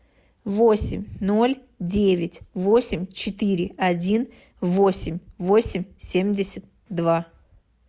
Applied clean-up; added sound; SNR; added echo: none; none; none; none.